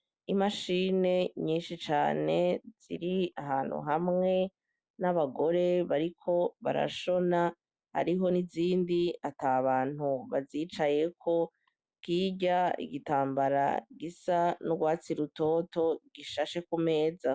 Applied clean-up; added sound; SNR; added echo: none; none; none; none.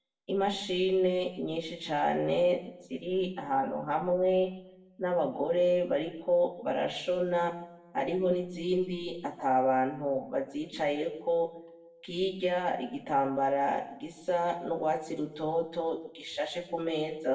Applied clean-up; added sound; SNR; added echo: none; none; none; reverberation time 0.6 s.